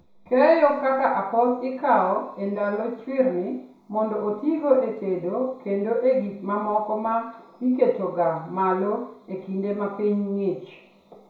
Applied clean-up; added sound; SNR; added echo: none; none; none; reverberation time 0.6 s.